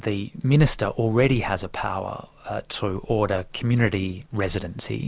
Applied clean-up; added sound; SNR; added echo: none; none; none; none.